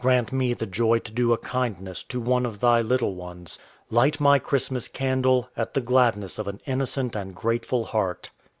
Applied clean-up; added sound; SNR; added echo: none; none; none; none.